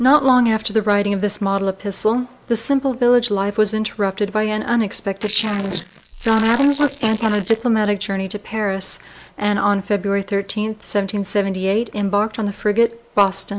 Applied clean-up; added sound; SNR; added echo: neural mask model Resemble Enhance denoiser.